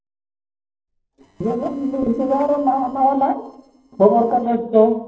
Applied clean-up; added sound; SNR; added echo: neural separator model SepFormer DNS4.